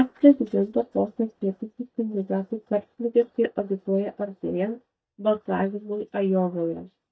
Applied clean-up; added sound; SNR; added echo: neural mask model DeepFilterNet 3.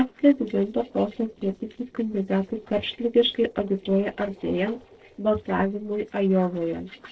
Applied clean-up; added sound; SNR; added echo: neural separator model SepFormer DNS4.